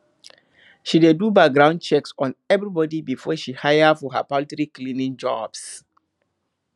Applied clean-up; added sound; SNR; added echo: none; none; none; none.